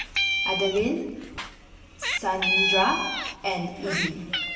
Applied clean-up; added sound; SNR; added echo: none; Meow; 0 dB; reverberation time 1.0 s.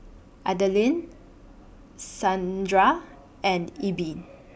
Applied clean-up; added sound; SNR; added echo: none; none; none; none.